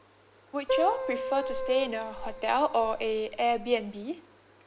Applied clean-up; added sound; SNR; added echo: none; Keyboard (musical); 5 dB; none.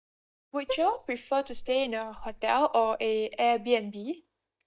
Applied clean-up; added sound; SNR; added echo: neural mask model DeepFilterNet 3.